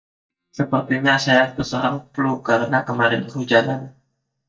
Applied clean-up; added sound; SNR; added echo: neural mask model DeepFilterNet 3.